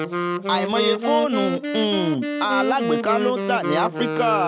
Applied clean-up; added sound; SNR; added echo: none; Wind instrument, woodwind instrument; 2 dB; none.